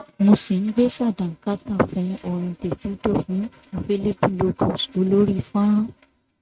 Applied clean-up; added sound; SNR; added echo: neural mask model RNNoise.